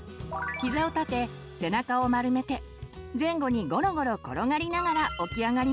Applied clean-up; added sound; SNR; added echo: none; none; none; none.